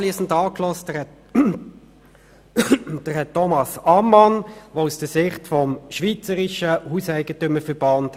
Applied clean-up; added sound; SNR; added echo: none; none; none; none.